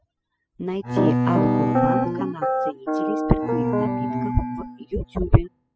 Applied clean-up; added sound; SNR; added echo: classical method spectral subtraction.